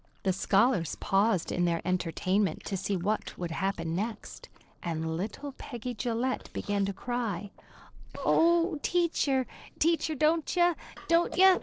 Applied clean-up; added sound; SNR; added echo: neural separator model SepFormer DNS4.